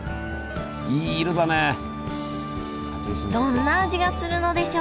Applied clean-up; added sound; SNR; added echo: none; none; none; none.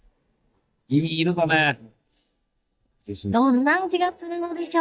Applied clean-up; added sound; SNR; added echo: neural mask model DeepFilterNet 3.